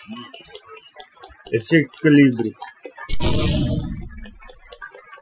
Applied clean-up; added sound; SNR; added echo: classical method Wiener filter.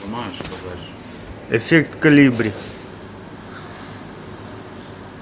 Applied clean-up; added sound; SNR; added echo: none; none; none; none.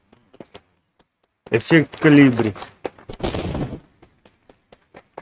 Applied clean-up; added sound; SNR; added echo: neural mask model RNNoise.